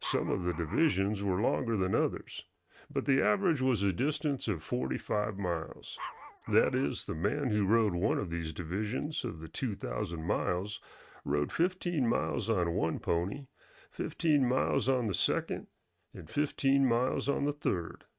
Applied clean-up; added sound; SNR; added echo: neural mask model RNNoise.